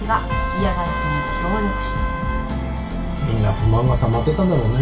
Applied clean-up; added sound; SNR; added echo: none; Trumpet; 10 dB; reverberation time 0.2 s.